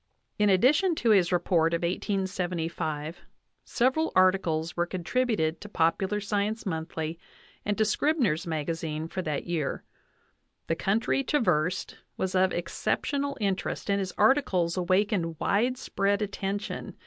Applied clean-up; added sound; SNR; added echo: none; none; none; none.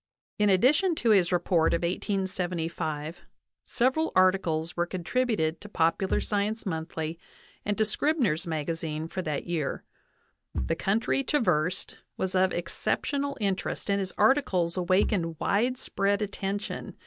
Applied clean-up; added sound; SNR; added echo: neural mask model DeepFilterNet 3.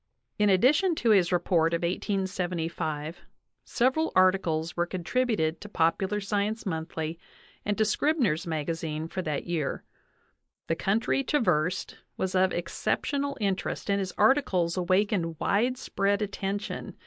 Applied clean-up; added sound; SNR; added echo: neural mask model Resemble Enhance denoiser.